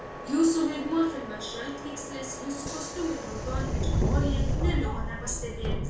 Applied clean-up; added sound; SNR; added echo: none; Subway, metro, underground; -1 dB; reverberation time 0.6 s.